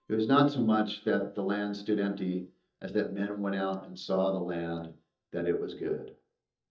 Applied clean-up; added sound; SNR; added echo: neural mask model DeepFilterNet 3.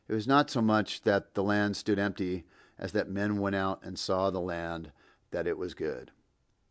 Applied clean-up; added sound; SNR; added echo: none; none; none; none.